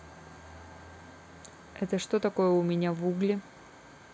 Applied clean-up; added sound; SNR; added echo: none; none; none; none.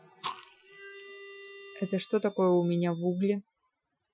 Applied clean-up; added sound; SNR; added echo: classical method Wiener filter.